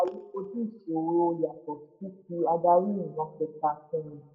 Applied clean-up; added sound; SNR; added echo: none; none; none; reverberation time 0.7 s.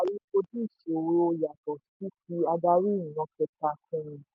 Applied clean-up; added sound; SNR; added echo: none; none; none; none.